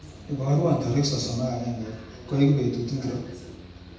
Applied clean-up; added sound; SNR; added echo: none; Mechanical fan; 19 dB; reverberation time 0.8 s.